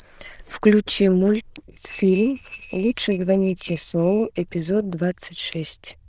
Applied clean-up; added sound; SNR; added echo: neural diffusion model UNIVERSE++.